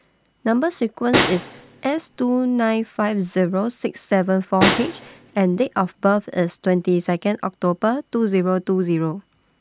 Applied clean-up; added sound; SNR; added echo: none; Snare drum; 7 dB; none.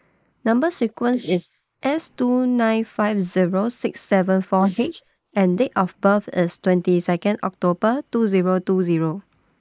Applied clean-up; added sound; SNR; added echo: neural mask model Resemble Enhance denoiser.